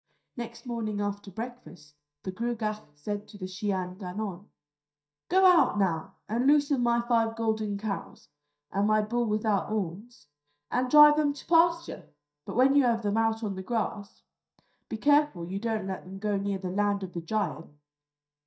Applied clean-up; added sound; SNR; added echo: neural mask model DeepFilterNet 3.